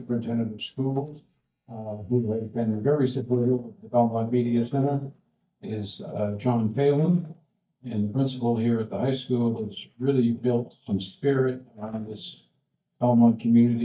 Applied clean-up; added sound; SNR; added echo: neural mask model DeepFilterNet 3.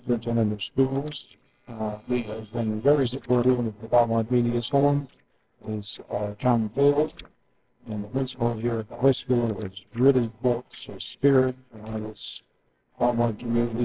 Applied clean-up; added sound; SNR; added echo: neural separator model SepFormer WHAMR!.